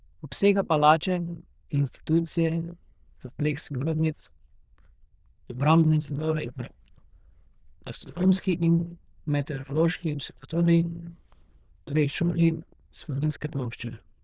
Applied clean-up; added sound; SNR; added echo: neural diffusion model UNIVERSE++.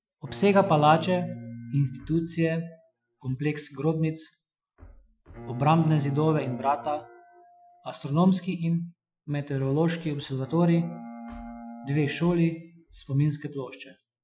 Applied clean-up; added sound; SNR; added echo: classical method Wiener filter.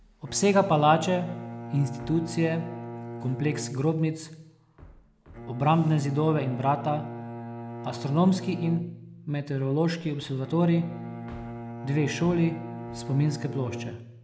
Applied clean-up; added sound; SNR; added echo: none; Bowed string instrument; 11 dB; none.